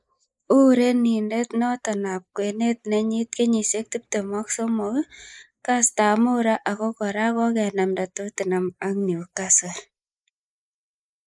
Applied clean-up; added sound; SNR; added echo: neural mask model Resemble Enhance denoiser.